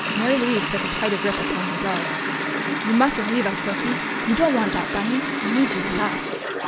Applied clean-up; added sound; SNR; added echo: none; Water tap, faucet; 1 dB; none.